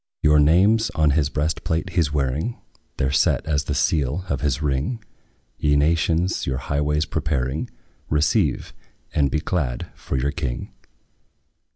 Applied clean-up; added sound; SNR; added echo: none; none; none; none.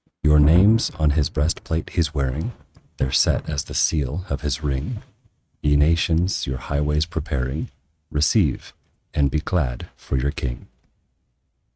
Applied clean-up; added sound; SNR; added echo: neural mask model RNNoise.